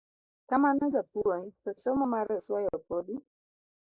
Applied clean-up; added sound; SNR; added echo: neural mask model Resemble Enhance denoiser.